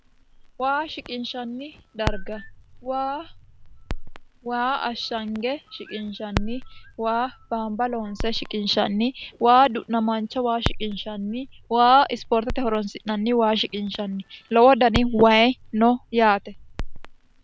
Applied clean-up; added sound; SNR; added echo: none; Crackle; 11 dB; none.